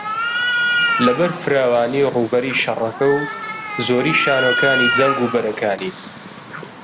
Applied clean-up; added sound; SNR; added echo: none; Cat; 3 dB; none.